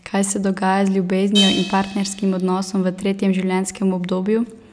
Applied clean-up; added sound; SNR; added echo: none; Crash cymbal; 11 dB; none.